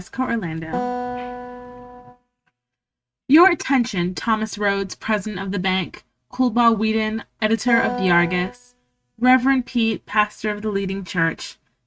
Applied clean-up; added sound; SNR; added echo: neural mask model RNNoise.